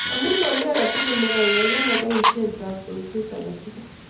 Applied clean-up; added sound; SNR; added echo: none; Camera; 1 dB; reverberation time 2.1 s.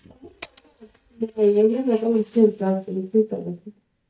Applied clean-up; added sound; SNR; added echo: neural mask model DeepFilterNet 3.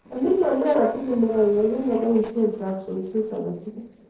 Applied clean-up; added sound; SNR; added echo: neural separator model SepFormer DNS4.